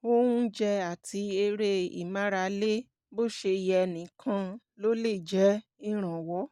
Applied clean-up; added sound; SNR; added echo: none; none; none; none.